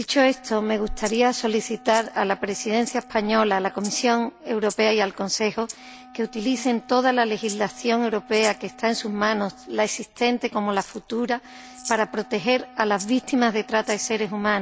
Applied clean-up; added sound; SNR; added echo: none; Wind instrument, woodwind instrument + Rattle (instrument); 19 dB; none.